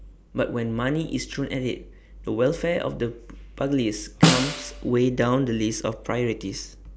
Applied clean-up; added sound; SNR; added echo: none; Snare drum; -1 dB; none.